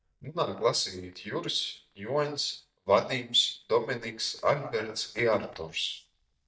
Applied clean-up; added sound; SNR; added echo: neural mask model DeepFilterNet 3.